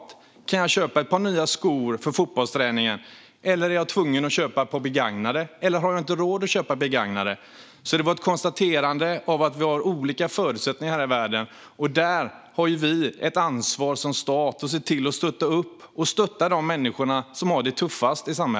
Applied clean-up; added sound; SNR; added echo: none; none; none; none.